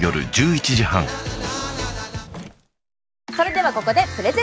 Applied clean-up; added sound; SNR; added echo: none; Drawer open or close; 16 dB; none.